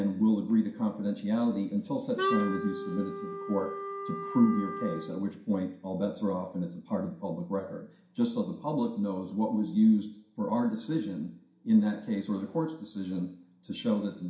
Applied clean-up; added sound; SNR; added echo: none; Wind instrument, woodwind instrument; 6 dB; reverberation time 0.5 s.